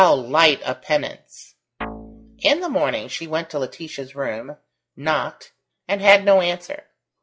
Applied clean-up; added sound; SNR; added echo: classical method log-MMSE.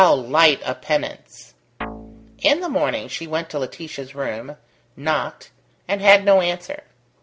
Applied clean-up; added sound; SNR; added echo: none; Guitar; 14 dB; none.